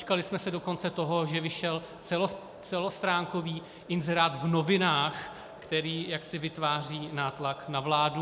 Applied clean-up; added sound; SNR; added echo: none; none; none; none.